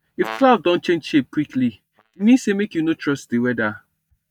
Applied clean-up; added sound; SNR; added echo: neural mask model DeepFilterNet 3.